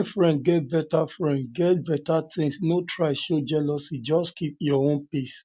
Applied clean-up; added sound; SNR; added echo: none; none; none; none.